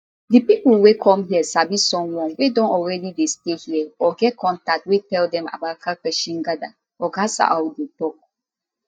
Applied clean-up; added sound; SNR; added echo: neural mask model DeepFilterNet 3.